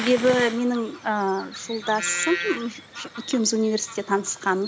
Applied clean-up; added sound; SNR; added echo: none; Bird vocalization, bird call, bird song; 10 dB; none.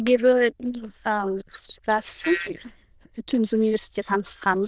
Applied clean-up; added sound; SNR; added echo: neural diffusion model UNIVERSE++.